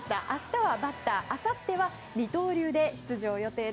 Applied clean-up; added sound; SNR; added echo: none; none; none; none.